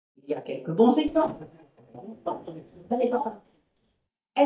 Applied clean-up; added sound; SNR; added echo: neural mask model DeepFilterNet 3.